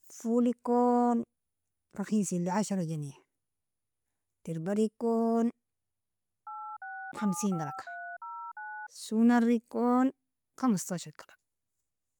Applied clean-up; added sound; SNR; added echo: none; Telephone; 10 dB; none.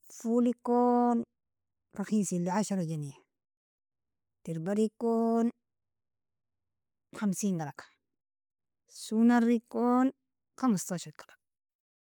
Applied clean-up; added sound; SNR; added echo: neural mask model Resemble Enhance denoiser.